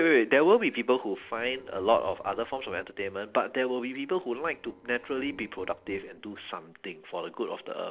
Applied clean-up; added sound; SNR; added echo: neural separator model SepFormer DNS4.